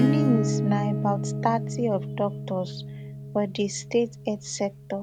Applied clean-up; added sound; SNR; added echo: none; Acoustic guitar / Strum; 2 dB; none.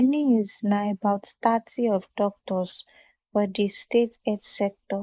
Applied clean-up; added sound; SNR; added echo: neural mask model Resemble Enhance denoiser.